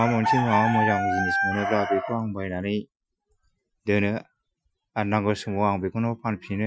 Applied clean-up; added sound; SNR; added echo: classical method Wiener filter.